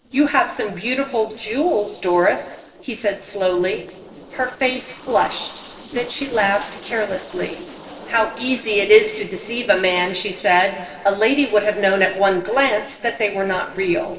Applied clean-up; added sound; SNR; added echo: neural separator model SepFormer DNS4.